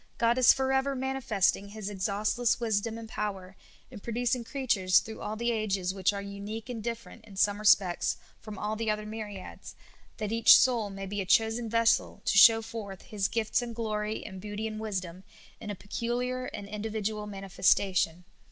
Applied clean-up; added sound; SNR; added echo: none; none; none; none.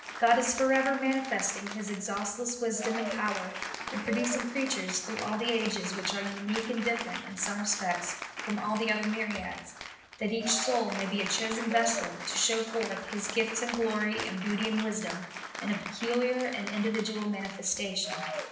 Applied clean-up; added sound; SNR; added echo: none; Applause / Cheering; 8 dB; reverberation time 0.8 s.